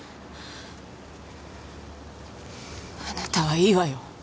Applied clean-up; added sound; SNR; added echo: none; none; none; none.